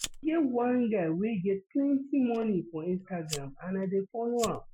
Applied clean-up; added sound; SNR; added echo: classical method Wiener filter.